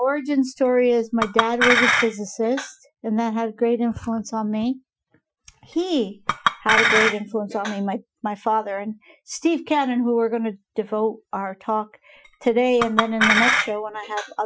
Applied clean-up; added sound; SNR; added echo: classical method Wiener filter.